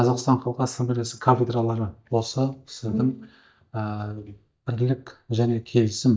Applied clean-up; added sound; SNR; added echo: neural mask model DeepFilterNet 3.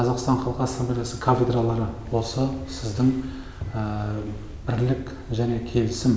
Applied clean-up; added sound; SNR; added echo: none; none; none; none.